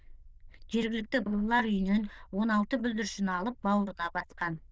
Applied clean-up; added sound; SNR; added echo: neural diffusion model UNIVERSE++.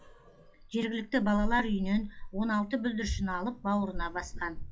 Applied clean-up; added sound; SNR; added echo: classical method log-MMSE.